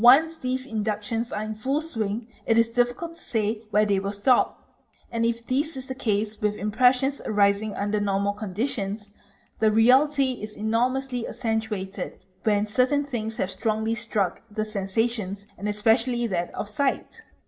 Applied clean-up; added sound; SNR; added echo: none; none; none; reverberation time 0.4 s.